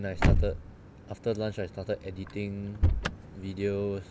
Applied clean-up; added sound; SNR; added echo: none; Slam / Car; -3 dB; none.